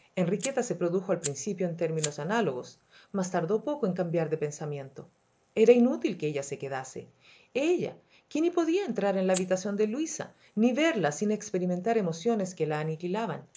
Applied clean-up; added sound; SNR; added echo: none; Fire; 19 dB; none.